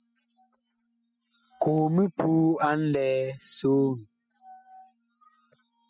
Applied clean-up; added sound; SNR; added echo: classical method spectral subtraction.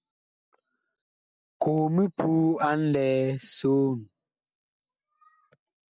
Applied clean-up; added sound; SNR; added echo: none; none; none; none.